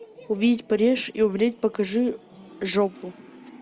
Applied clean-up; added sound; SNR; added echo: none; none; none; none.